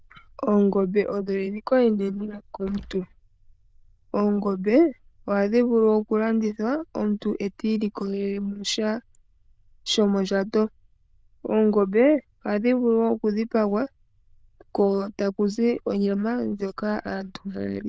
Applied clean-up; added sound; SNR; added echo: neural diffusion model UNIVERSE++.